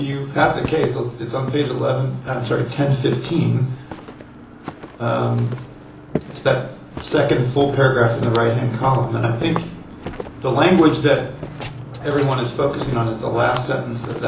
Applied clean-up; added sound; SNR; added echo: none; Walk, footsteps; 13 dB; reverberation time 0.6 s.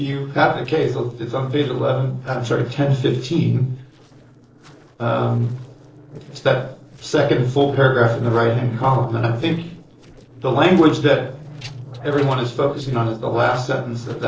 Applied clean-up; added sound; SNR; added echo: neural separator model SepFormer DNS4.